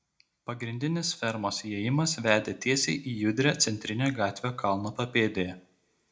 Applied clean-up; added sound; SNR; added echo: none; none; none; reverberation time 0.2 s.